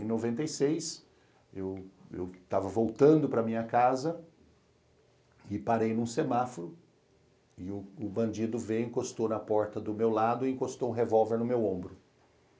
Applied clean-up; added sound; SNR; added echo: none; none; none; none.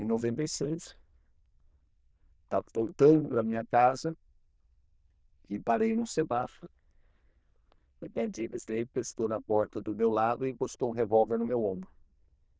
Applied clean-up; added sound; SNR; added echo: neural diffusion model UNIVERSE++.